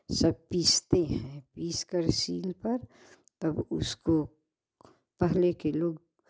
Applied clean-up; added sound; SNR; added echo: none; none; none; none.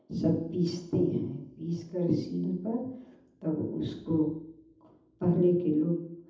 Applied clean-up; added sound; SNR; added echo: none; none; none; reverberation time 0.8 s.